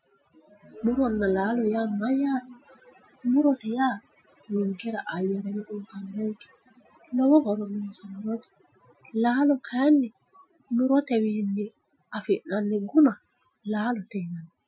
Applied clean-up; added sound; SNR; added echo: classical method Wiener filter.